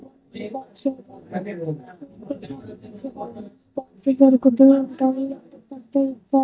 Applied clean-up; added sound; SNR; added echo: neural mask model DeepFilterNet 3.